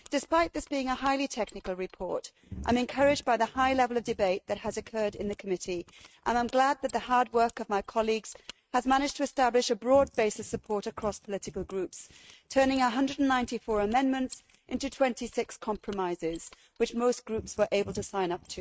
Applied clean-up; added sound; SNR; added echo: neural mask model RNNoise.